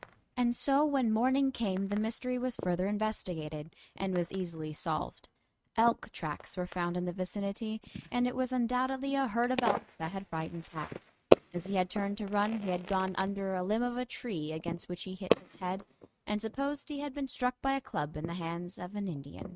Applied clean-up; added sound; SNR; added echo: neural mask model RNNoise.